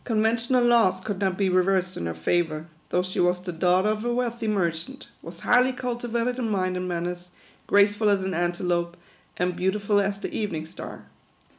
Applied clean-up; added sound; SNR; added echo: none; none; none; none.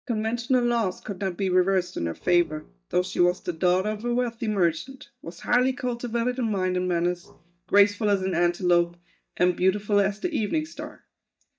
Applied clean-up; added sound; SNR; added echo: neural mask model DeepFilterNet 3.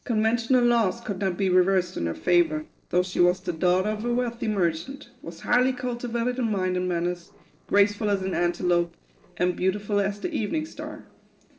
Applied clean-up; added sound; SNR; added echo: neural separator model SepFormer DNS4.